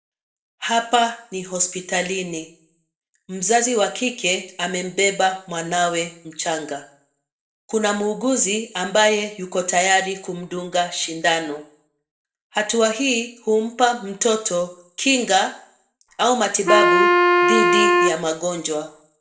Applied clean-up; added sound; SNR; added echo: none; Wind instrument, woodwind instrument; -4 dB; reverberation time 0.4 s.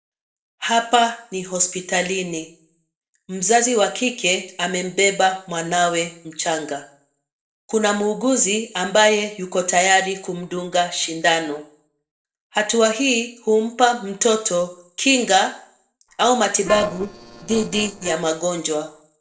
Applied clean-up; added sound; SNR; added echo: neural separator model SepFormer DNS4.